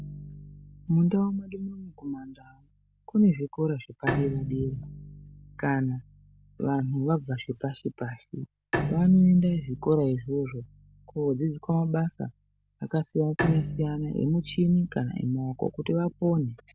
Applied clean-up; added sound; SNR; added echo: none; Bowed string instrument; 11 dB; none.